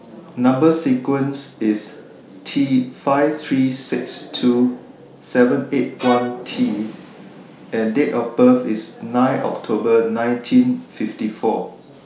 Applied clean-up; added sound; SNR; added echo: none; Bowed string instrument; 10 dB; none.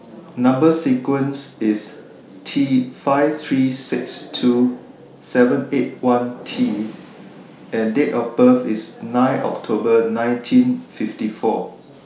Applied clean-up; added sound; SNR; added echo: none; none; none; none.